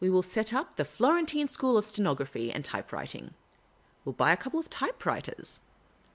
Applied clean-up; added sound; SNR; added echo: none; none; none; none.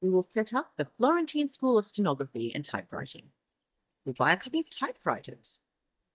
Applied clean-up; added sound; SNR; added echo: neural mask model DeepFilterNet 3.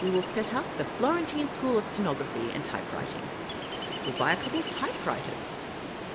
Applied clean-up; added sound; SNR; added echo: none; Ocean; 4 dB; none.